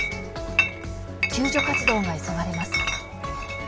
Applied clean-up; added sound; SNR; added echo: none; Chatter / Chink, clink; 0 dB; none.